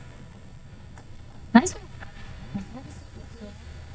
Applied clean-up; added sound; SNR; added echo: neural mask model DeepFilterNet 3.